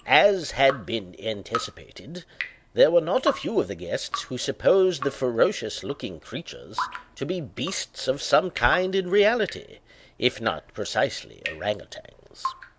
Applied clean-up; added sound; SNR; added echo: none; Drip; 14 dB; none.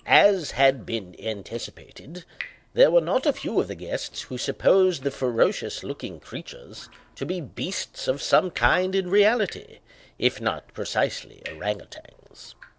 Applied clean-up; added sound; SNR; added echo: neural separator model SepFormer DNS4.